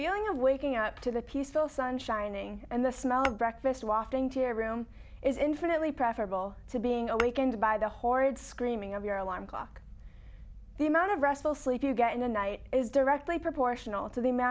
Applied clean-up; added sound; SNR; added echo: none; Tap / Glass; 12 dB; none.